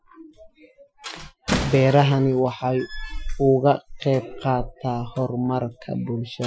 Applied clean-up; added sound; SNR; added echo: classical method Wiener filter.